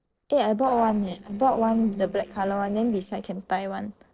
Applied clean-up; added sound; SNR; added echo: neural separator model SepFormer DNS4.